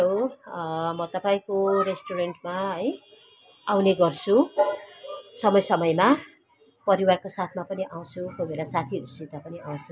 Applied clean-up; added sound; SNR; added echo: none; none; none; none.